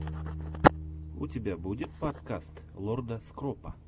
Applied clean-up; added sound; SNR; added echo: none; Bass guitar; 9 dB; none.